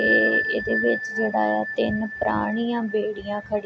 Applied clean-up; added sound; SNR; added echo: none; Bell; 3 dB; none.